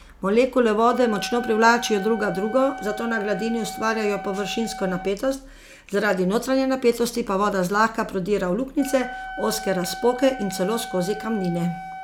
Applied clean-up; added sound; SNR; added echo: none; Wind instrument, woodwind instrument; 14 dB; none.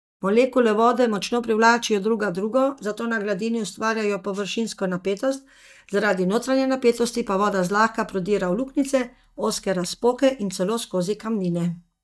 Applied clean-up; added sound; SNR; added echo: neural mask model DeepFilterNet 3.